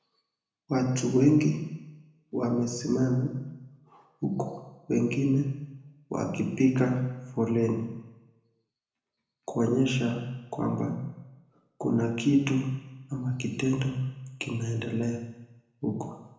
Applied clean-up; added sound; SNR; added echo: none; none; none; reverberation time 0.9 s.